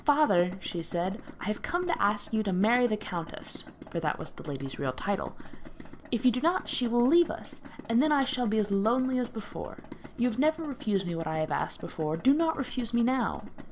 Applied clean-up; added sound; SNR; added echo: none; Idling; 18 dB; none.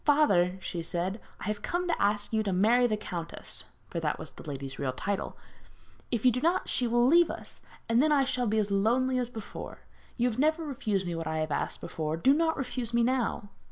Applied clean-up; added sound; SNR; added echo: none; none; none; none.